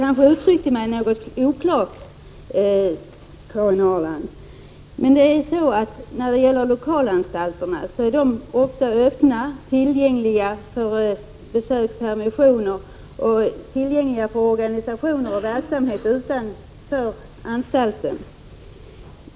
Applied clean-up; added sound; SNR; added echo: none; none; none; none.